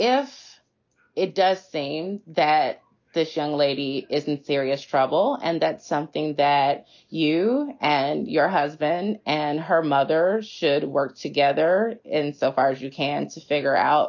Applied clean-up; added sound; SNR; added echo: none; none; none; none.